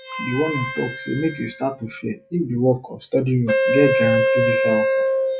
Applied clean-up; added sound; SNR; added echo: classical method log-MMSE.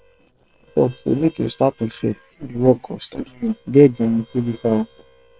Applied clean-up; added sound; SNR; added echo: neural separator model SepFormer WHAM!.